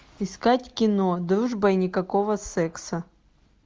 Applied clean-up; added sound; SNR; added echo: none; none; none; none.